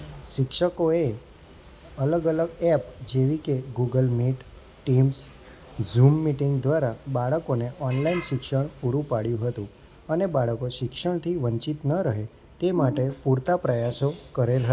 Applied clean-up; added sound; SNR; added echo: none; none; none; none.